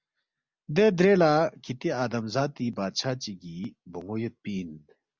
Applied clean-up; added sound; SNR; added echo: none; none; none; none.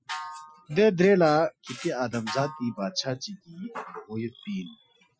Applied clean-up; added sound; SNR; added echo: classical method Wiener filter.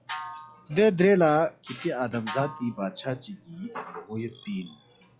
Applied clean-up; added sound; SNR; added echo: classical method log-MMSE.